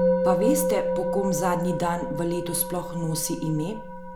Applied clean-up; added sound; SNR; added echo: none; Musical instrument; -1 dB; none.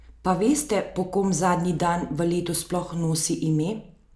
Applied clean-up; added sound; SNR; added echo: none; none; none; none.